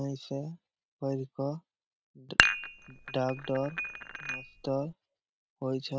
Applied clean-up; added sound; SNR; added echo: none; Dishes, pots, and pans; -5 dB; none.